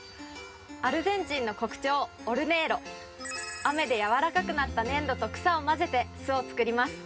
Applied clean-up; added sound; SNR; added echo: none; none; none; reverberation time 0.3 s.